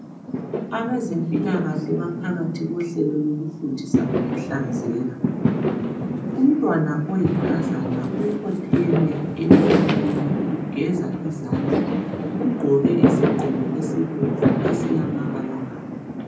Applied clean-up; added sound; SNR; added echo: none; Fireworks; -2 dB; reverberation time 0.6 s.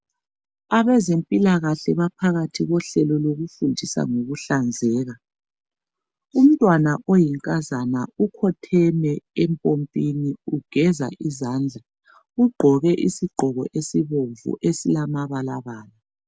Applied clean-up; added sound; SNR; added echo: none; none; none; none.